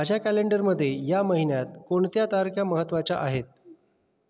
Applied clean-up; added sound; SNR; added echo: none; none; none; none.